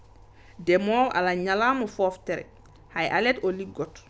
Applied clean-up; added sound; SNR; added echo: none; none; none; none.